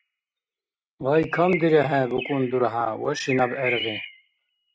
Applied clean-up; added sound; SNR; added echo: neural mask model RNNoise.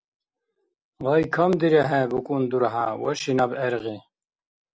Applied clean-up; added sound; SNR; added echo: none; none; none; none.